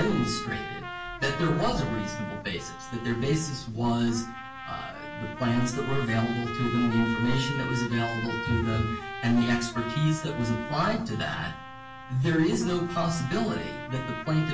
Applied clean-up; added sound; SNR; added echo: none; Trumpet; 9 dB; reverberation time 0.2 s.